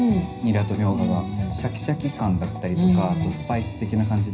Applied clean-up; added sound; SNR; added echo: none; none; none; reverberation time 0.4 s.